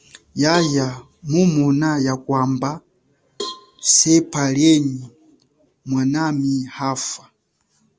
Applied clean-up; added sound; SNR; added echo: none; Cowbell; 18 dB; none.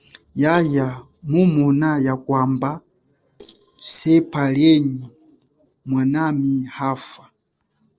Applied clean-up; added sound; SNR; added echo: neural separator model SepFormer DNS4.